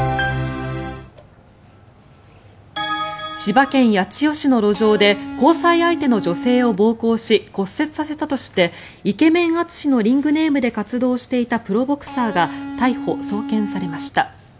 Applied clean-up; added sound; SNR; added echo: none; Electric guitar; 9 dB; none.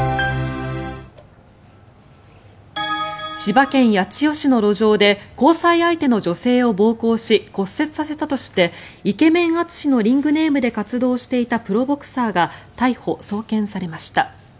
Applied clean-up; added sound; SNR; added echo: none; none; none; none.